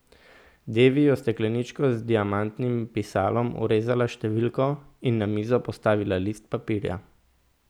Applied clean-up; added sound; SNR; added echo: none; none; none; none.